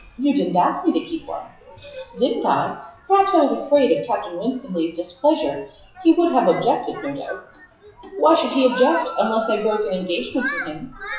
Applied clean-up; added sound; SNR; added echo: classical method WPE with log-MMSE.